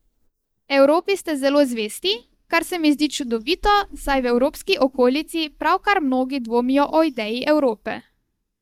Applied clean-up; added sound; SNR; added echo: neural mask model DeepFilterNet 3.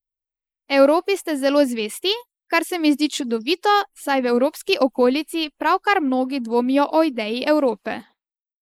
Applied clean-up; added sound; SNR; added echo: neural mask model Resemble Enhance denoiser.